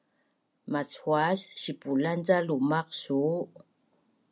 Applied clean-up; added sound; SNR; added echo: none; none; none; none.